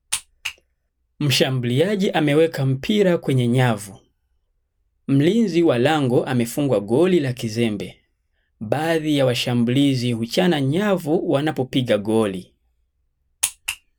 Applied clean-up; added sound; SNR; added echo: none; none; none; none.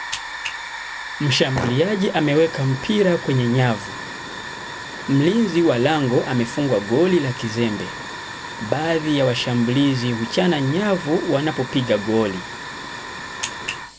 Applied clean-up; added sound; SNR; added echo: none; Hiss / Fire; 10 dB; none.